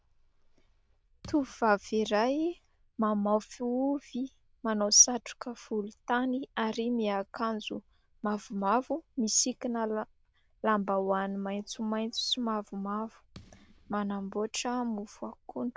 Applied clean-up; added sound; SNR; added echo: neural diffusion model UNIVERSE++.